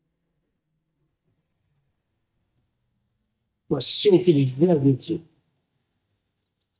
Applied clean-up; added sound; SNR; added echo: neural mask model DeepFilterNet 3.